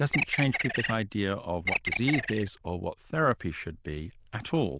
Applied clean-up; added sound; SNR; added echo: neural diffusion model UNIVERSE++.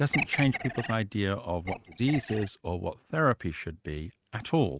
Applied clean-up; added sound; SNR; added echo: neural mask model RNNoise.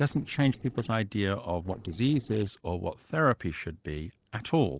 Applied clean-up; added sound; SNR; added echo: neural separator model SepFormer DNS4.